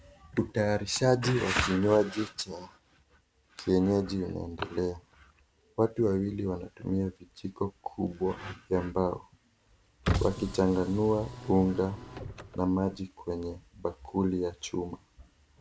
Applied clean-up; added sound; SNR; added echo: none; Car; 6 dB; none.